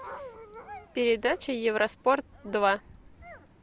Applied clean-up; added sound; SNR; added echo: none; Dog; 17 dB; none.